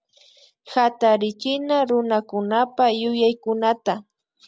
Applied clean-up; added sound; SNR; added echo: none; none; none; none.